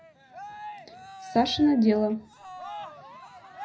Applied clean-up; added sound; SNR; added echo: none; Cheering; 14 dB; reverberation time 0.5 s.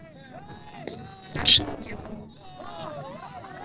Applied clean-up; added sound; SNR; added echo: neural separator model SepFormer DNS4.